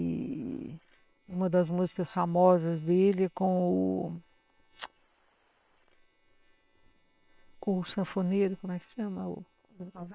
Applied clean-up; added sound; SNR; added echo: neural separator model SepFormer WHAM!.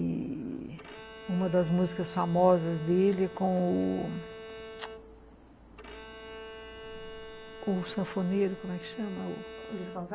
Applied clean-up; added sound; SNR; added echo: none; Bowed string instrument; 14 dB; none.